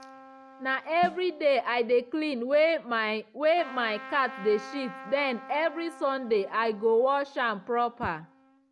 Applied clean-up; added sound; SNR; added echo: none; Drum + Trumpet; 18 dB; none.